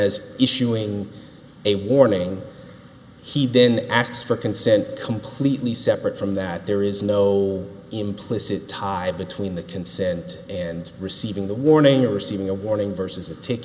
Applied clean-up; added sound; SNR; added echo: none; none; none; none.